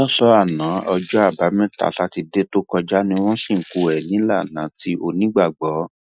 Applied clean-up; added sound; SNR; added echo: classical method Wiener filter.